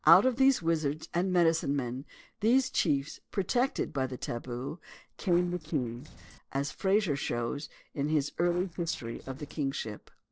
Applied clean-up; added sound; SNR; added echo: neural separator model SepFormer DNS4.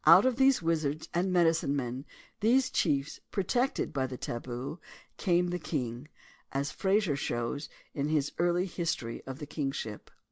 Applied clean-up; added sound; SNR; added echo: none; none; none; none.